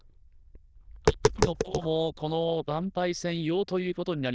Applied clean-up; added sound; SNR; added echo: neural diffusion model UNIVERSE++.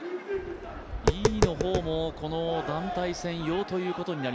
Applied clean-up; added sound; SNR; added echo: none; Tap; 1 dB; none.